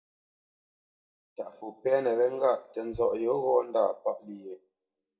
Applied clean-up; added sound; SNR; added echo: neural mask model DeepFilterNet 3.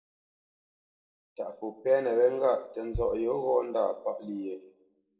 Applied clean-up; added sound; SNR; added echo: neural separator model SepFormer DNS4.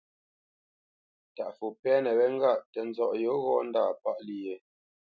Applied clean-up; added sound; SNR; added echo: none; none; none; none.